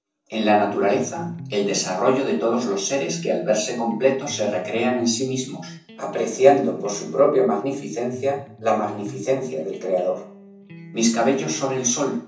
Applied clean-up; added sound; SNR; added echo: none; Electric guitar; 19 dB; reverberation time 0.7 s.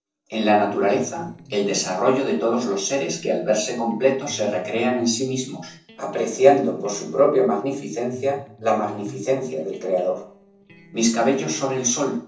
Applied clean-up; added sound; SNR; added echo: neural separator model SepFormer DNS4.